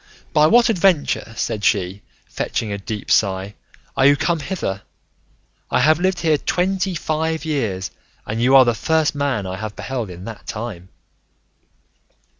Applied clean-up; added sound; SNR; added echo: none; none; none; none.